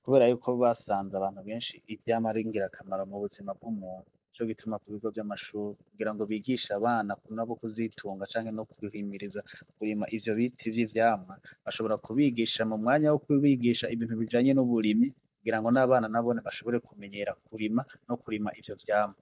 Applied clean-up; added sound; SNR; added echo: neural mask model DeepFilterNet 3.